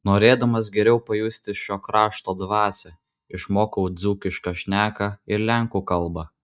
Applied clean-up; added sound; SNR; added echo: neural mask model DeepFilterNet 3.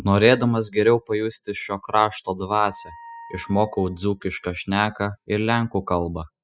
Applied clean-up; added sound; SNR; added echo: classical method spectral subtraction.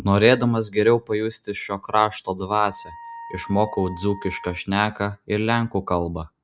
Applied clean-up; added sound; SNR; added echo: none; Wind instrument, woodwind instrument; 18 dB; none.